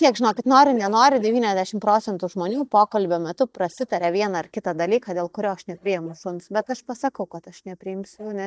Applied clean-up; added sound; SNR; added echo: neural mask model DeepFilterNet 3.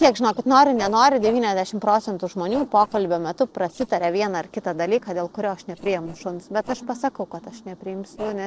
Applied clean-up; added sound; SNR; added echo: neural separator model SepFormer DNS4.